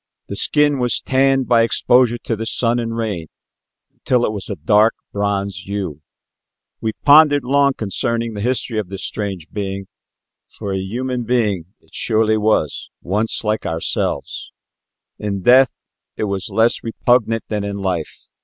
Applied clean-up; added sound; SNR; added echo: none; none; none; none.